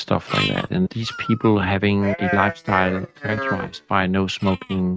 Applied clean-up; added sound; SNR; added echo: neural mask model RNNoise.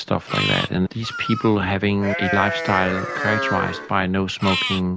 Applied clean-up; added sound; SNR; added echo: none; Livestock, farm animals, working animals; 5 dB; none.